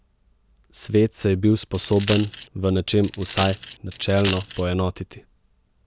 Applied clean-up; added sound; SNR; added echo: none; Coin (dropping); 3 dB; none.